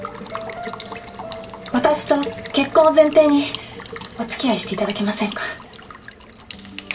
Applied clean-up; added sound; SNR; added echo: none; Water tap, faucet / Water / Liquid; 13 dB; reverberation time 0.2 s.